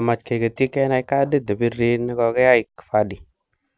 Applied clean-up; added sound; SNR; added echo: none; none; none; none.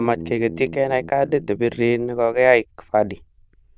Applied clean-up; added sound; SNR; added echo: neural diffusion model UNIVERSE++.